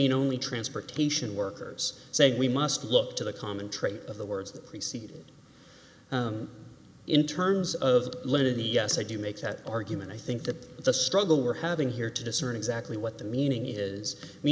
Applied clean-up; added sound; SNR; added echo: none; none; none; none.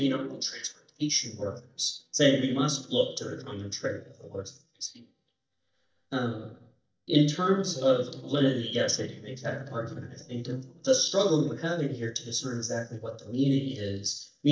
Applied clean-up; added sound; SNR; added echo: neural mask model DeepFilterNet 3.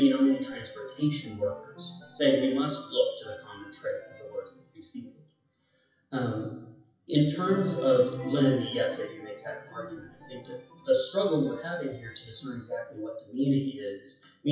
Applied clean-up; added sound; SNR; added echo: classical method WPE with log-MMSE.